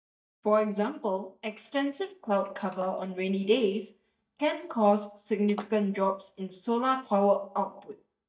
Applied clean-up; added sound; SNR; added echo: neural mask model DeepFilterNet 3.